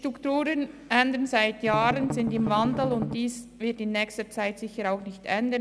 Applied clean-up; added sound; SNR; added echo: none; Strum; 6 dB; none.